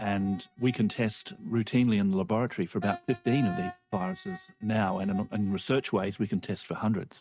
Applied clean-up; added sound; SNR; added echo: neural mask model RNNoise.